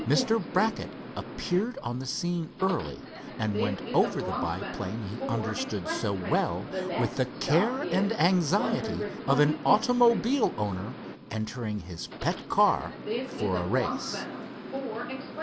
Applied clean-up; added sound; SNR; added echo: none; Subway, metro, underground; 6 dB; none.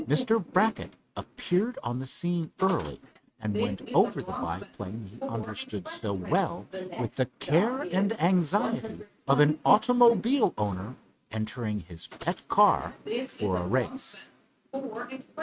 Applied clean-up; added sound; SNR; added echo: neural mask model RNNoise.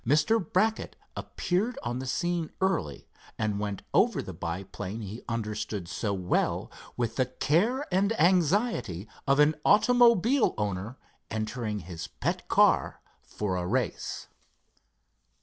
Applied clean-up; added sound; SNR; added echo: none; none; none; none.